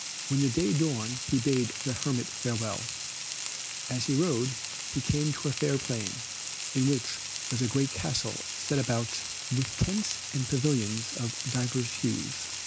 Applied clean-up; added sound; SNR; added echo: none; Frying (food); 6 dB; none.